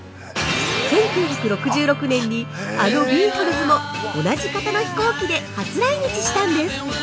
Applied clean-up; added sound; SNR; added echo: none; none; none; none.